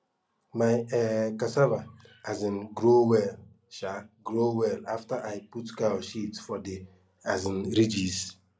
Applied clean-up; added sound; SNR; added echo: none; none; none; none.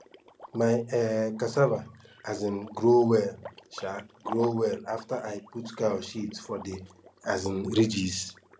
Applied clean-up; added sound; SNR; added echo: none; Liquid; 20 dB; none.